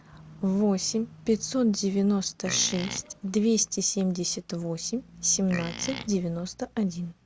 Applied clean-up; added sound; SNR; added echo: none; Livestock, farm animals, working animals; 11 dB; none.